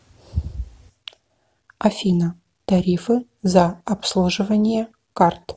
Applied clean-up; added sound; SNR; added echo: none; none; none; none.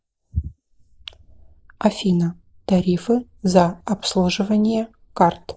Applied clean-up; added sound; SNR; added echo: neural mask model Resemble Enhance denoiser.